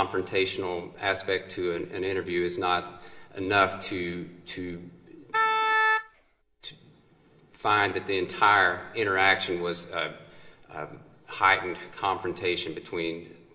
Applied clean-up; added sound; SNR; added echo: none; Wind instrument, woodwind instrument; -3 dB; reverberation time 0.9 s.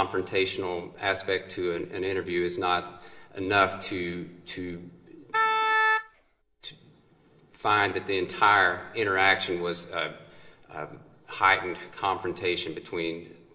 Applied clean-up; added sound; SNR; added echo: neural separator model SepFormer DNS4.